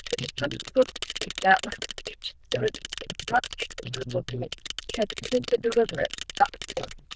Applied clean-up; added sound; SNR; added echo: neural diffusion model UNIVERSE++.